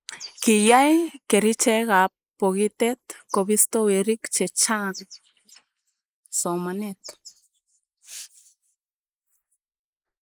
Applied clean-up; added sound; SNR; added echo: neural mask model Resemble Enhance denoiser.